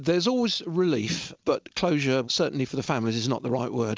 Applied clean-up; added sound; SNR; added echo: none; none; none; none.